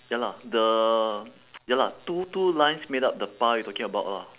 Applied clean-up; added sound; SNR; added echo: none; none; none; none.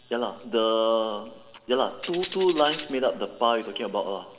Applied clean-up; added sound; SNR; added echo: none; Tambourine; 13 dB; reverberation time 1.5 s.